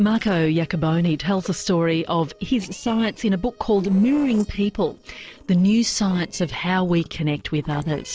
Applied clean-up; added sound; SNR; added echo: neural separator model SepFormer DNS4.